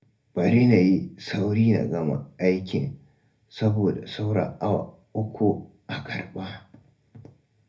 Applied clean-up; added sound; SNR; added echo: none; none; none; reverberation time 0.3 s.